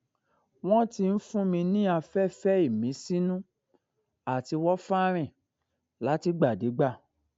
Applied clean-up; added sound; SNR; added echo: none; none; none; none.